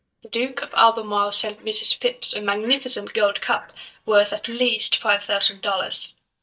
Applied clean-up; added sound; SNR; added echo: neural mask model DeepFilterNet 3.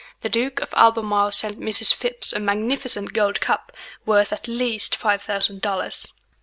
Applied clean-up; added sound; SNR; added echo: none; none; none; none.